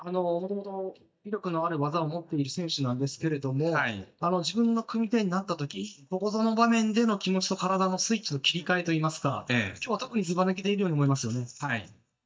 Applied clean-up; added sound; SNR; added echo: neural mask model DeepFilterNet 3.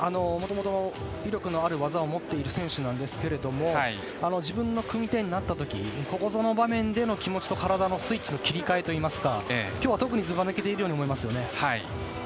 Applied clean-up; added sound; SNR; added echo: none; none; none; none.